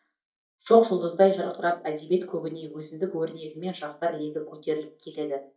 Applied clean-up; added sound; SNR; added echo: neural mask model DeepFilterNet 3.